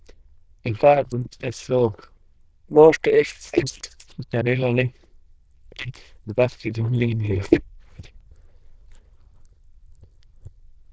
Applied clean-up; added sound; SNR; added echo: neural diffusion model UNIVERSE++.